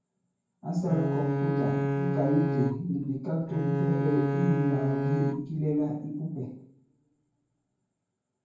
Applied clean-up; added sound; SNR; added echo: none; Bowed string instrument; -2 dB; reverberation time 0.9 s.